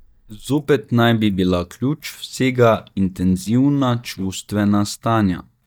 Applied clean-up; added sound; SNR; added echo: neural mask model DeepFilterNet 3.